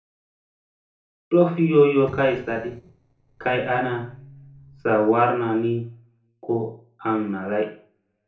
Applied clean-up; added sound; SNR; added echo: neural separator model SepFormer DNS4.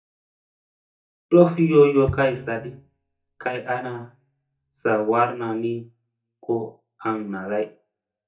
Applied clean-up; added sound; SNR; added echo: neural mask model DeepFilterNet 3.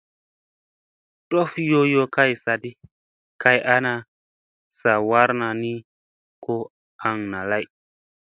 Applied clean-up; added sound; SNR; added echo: none; none; none; none.